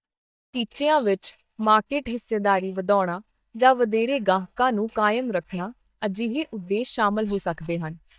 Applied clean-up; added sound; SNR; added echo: neural mask model DeepFilterNet 3.